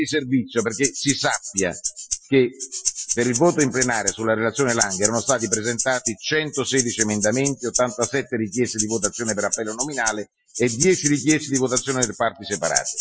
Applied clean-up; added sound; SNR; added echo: classical method Wiener filter.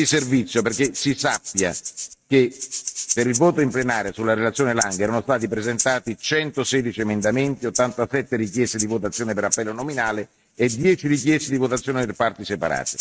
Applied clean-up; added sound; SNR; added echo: neural mask model RNNoise.